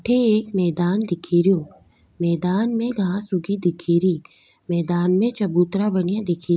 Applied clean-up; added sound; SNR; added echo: none; none; none; none.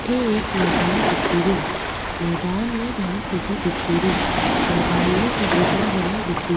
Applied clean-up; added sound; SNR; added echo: none; Waves, surf; -1 dB; none.